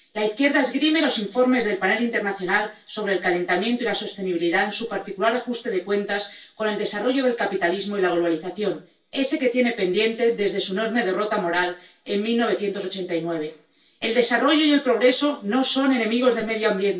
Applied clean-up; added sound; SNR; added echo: none; none; none; reverberation time 0.2 s.